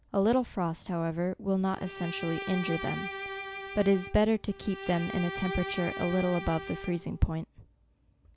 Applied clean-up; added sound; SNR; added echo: none; Bowed string instrument; 9 dB; none.